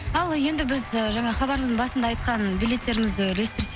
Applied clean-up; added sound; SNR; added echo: none; Applause / Crowd / Cheering; 16 dB; none.